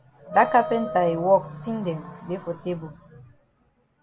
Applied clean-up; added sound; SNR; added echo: none; Wind instrument, woodwind instrument; 9 dB; none.